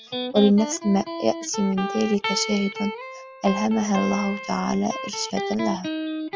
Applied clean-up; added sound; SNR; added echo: classical method log-MMSE.